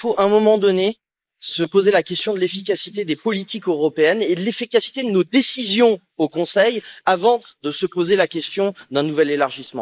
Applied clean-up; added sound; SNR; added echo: neural mask model Resemble Enhance denoiser.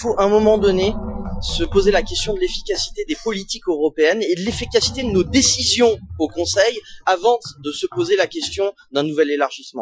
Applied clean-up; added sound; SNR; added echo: classical method Wiener filter.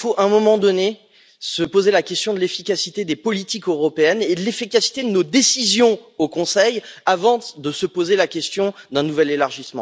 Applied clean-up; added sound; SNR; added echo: none; none; none; none.